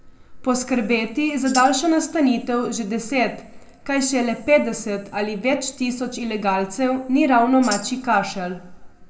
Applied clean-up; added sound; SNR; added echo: none; Tambourine; 15 dB; reverberation time 0.9 s.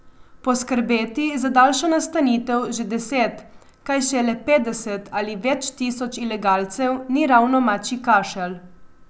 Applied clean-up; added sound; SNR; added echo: none; none; none; none.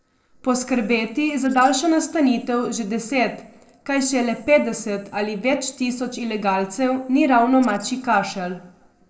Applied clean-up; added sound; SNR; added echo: neural separator model SepFormer DNS4.